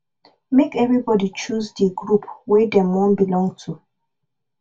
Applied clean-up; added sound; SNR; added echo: none; none; none; reverberation time 0.1 s.